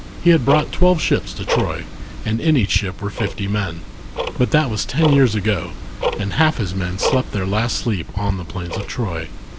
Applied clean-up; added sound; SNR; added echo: none; Tick-tock; 7 dB; none.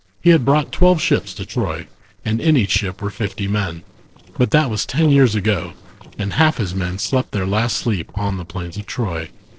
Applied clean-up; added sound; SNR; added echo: neural separator model SepFormer DNS4.